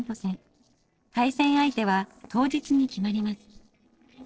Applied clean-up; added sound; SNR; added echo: neural separator model SepFormer DNS4.